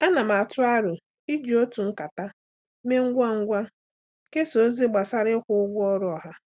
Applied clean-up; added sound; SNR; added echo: none; none; none; none.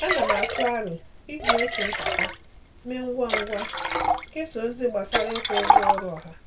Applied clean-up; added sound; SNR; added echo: none; Liquid; -5 dB; reverberation time 0.2 s.